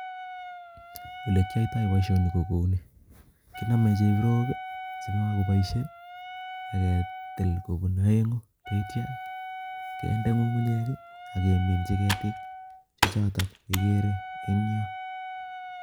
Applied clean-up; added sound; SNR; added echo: none; Computer keyboard + Wind instrument, woodwind instrument; 10 dB; none.